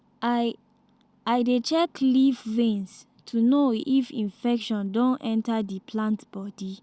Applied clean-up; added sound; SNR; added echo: none; none; none; none.